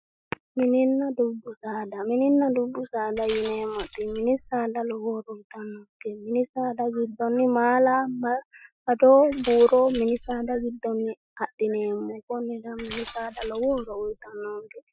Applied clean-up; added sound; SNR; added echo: classical method Wiener filter.